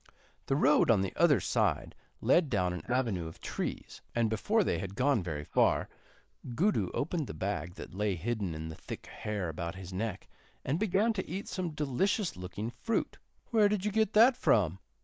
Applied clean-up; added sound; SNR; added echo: neural mask model Resemble Enhance denoiser.